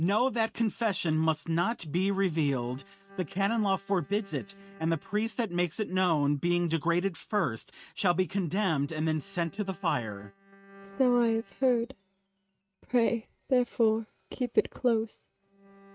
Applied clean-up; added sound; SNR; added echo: neural mask model RNNoise.